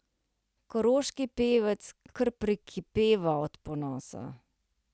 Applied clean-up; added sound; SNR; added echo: none; none; none; none.